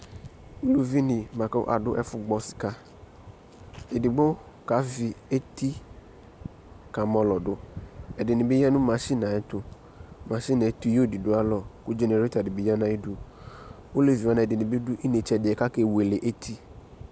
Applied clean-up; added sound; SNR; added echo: none; none; none; none.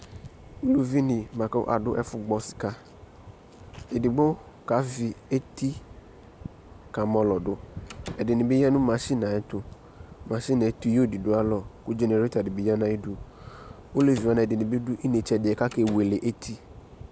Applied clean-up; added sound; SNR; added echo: none; Slam; 20 dB; none.